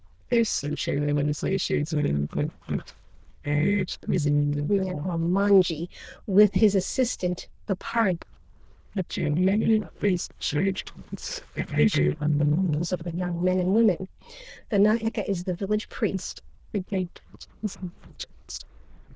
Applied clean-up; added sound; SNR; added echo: neural diffusion model UNIVERSE++.